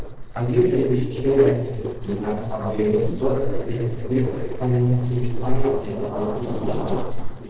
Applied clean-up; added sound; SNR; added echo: neural separator model SepFormer DNS4.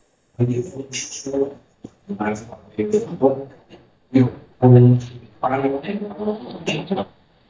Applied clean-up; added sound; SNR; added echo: neural mask model DeepFilterNet 3.